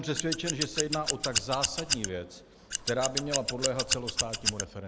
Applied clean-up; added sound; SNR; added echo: none; Scissors; -2 dB; none.